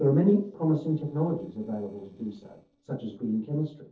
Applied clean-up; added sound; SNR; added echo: neural separator model SepFormer DNS4.